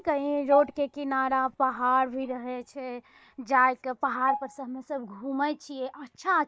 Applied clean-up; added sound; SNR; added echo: neural mask model DeepFilterNet 3.